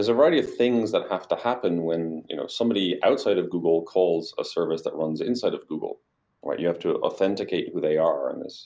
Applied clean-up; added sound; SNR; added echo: none; none; none; none.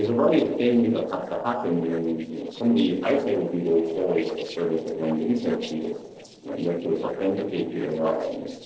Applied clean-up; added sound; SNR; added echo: neural separator model SepFormer DNS4.